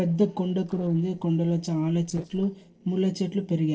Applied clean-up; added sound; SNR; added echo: neural separator model SepFormer DNS4.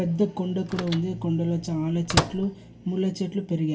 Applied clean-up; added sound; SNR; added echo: none; Microwave oven; 5 dB; reverberation time 0.2 s.